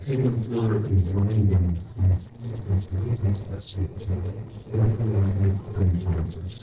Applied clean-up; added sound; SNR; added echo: neural separator model SepFormer DNS4.